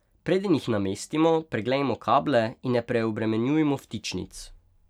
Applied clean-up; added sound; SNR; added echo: none; none; none; none.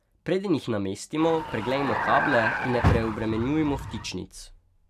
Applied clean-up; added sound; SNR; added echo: none; Vehicle; 1 dB; none.